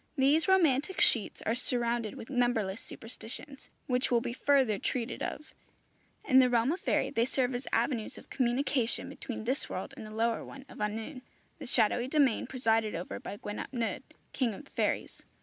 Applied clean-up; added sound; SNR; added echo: none; none; none; none.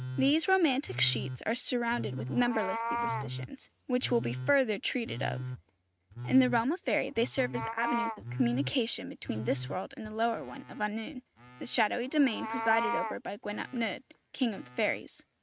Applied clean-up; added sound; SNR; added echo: neural mask model RNNoise.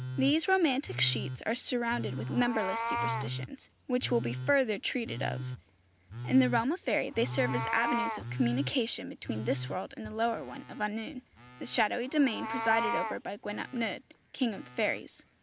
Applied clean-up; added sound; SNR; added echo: none; Meow + Telephone; 7 dB; none.